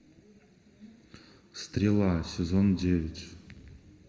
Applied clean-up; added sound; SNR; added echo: none; none; none; reverberation time 1.3 s.